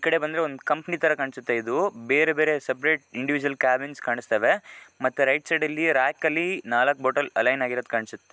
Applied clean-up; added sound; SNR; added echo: none; none; none; none.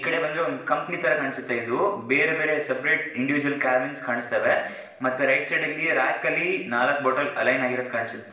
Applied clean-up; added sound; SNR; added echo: none; none; none; reverberation time 0.8 s.